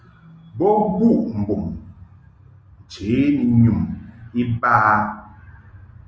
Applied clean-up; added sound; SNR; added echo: none; none; none; none.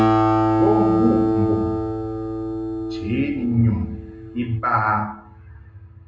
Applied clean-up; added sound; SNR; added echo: none; Acoustic guitar; -2 dB; reverberation time 0.2 s.